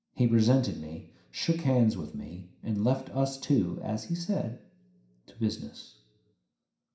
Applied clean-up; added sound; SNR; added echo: none; none; none; reverberation time 0.5 s.